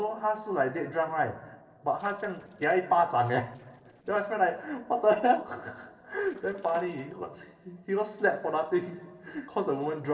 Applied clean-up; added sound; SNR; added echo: neural separator model SepFormer DNS4.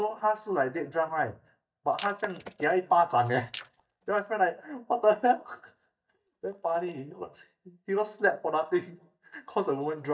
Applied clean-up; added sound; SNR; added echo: neural mask model DeepFilterNet 3.